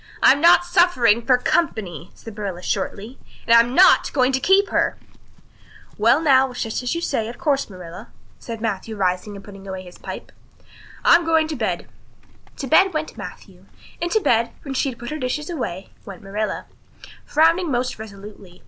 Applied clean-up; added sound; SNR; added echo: none; Chewing, mastication / Livestock, farm animals, working animals; 15 dB; none.